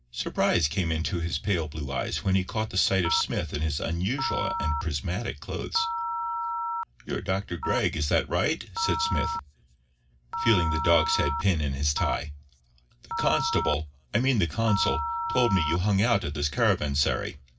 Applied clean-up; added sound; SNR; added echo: none; Telephone; 5 dB; reverberation time 0.4 s.